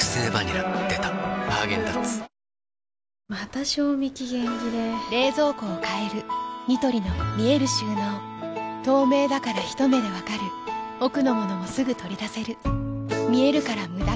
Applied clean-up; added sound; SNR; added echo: none; none; none; none.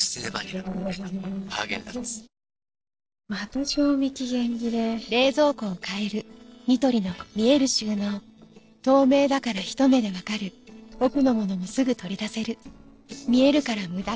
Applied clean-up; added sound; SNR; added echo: neural separator model SepFormer DNS4.